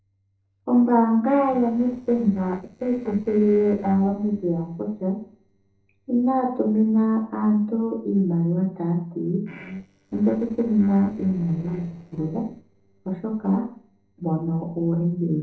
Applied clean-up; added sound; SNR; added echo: neural separator model SepFormer DNS4.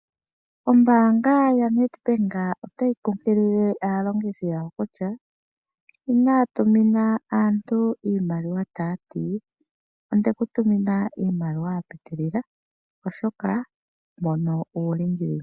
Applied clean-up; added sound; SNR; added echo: none; none; none; none.